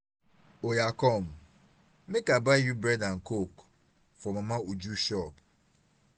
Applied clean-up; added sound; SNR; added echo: none; none; none; none.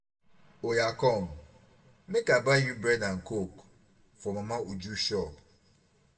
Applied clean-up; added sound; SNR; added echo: none; none; none; reverberation time 0.6 s.